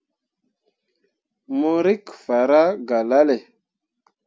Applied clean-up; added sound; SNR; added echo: none; none; none; none.